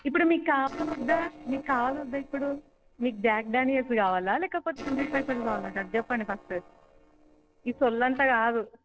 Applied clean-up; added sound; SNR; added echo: neural separator model SepFormer DNS4.